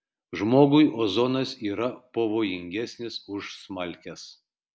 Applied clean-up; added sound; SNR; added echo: none; none; none; none.